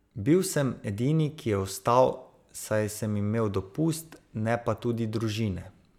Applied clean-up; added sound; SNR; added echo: none; none; none; none.